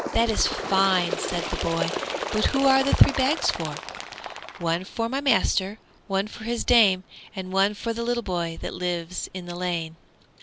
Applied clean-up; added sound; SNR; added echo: none; Bird; 9 dB; none.